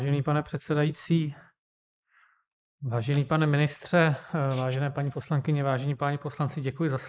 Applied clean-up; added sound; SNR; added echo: neural mask model Resemble Enhance denoiser.